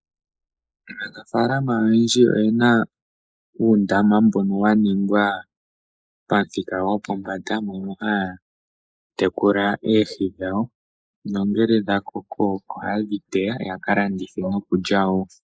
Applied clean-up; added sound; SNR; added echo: neural mask model Resemble Enhance denoiser.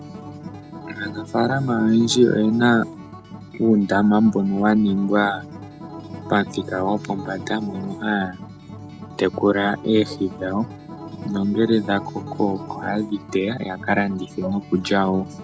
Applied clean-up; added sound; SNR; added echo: none; Acoustic guitar; 14 dB; none.